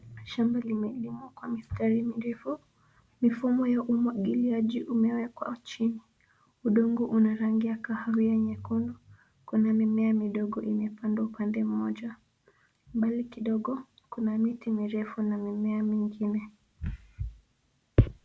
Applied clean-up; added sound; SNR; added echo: none; none; none; none.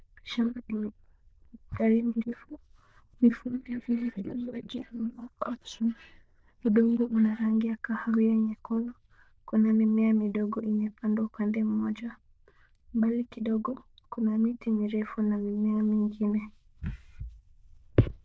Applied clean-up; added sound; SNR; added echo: neural diffusion model UNIVERSE++.